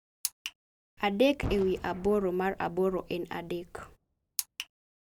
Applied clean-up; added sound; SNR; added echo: none; Boom; 13 dB; none.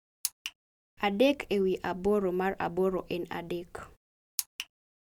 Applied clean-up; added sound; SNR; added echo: none; none; none; none.